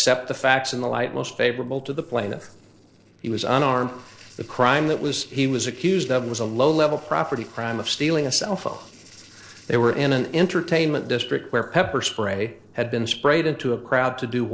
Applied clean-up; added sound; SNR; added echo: neural separator model SepFormer DNS4.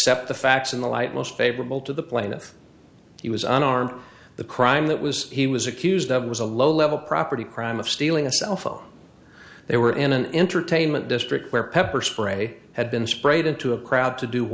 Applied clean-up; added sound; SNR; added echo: none; none; none; none.